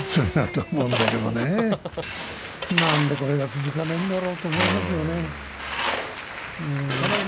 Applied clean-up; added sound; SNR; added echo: none; Tools; 5 dB; none.